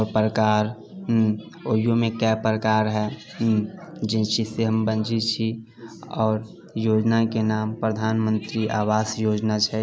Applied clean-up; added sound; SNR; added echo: none; none; none; none.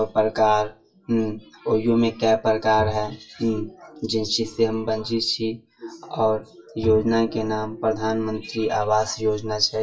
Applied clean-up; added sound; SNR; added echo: classical method WPE with log-MMSE.